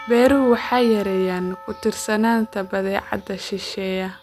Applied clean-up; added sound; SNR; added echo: none; Church bell / Percussion; 19 dB; none.